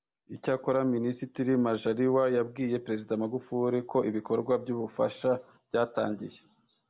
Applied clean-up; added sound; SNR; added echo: none; none; none; none.